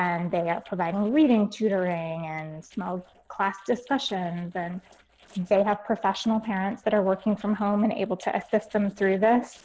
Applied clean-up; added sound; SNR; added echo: neural separator model SepFormer DNS4.